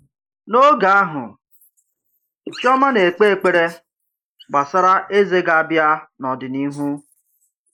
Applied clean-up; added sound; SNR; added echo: neural mask model Resemble Enhance denoiser.